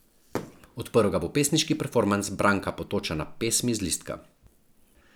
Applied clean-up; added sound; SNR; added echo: none; Fireworks; 18 dB; none.